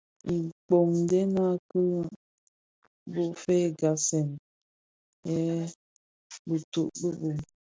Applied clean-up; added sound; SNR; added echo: none; none; none; none.